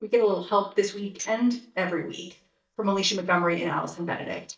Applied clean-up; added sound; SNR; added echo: neural mask model DeepFilterNet 3.